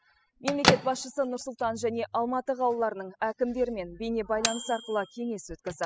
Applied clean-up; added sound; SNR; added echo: classical method spectral subtraction.